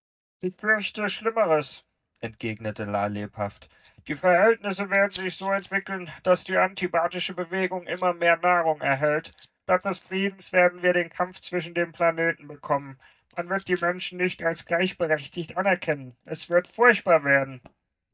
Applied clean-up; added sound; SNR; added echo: neural mask model DeepFilterNet 3.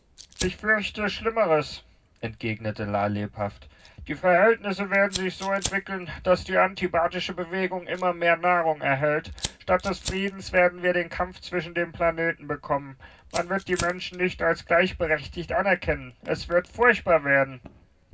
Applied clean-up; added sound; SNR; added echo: none; Fire; 18 dB; reverberation time 0.4 s.